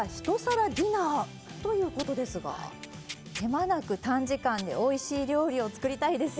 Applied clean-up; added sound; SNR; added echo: none; Tearing; 18 dB; none.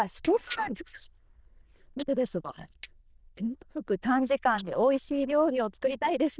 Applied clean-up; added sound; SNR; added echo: neural diffusion model UNIVERSE++.